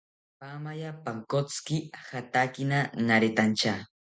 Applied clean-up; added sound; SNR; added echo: none; none; none; none.